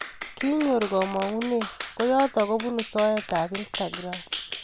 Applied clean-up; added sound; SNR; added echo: none; Clapping; 8 dB; none.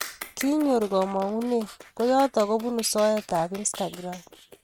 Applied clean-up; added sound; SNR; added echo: neural mask model RNNoise.